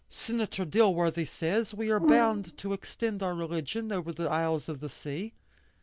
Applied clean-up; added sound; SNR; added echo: none; Brass instrument; -1 dB; none.